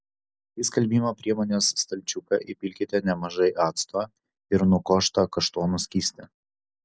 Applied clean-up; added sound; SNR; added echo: none; none; none; none.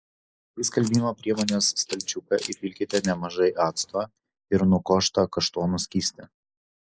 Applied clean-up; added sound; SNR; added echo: neural mask model Resemble Enhance denoiser.